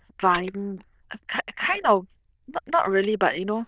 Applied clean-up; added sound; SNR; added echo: neural diffusion model UNIVERSE++.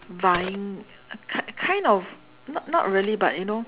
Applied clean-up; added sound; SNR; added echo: none; Telephone; 18 dB; none.